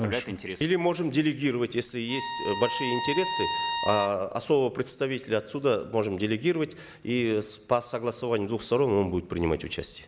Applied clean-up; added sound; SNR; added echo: none; Bowed string instrument; 6 dB; none.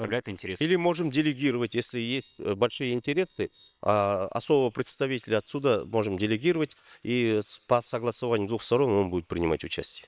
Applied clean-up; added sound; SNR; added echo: neural separator model SepFormer WHAM!.